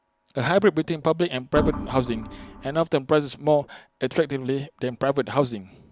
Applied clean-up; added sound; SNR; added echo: none; Organ; 6 dB; none.